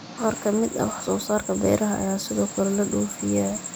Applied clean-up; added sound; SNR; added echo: none; Engine; 16 dB; none.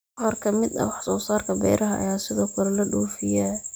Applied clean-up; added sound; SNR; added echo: none; none; none; none.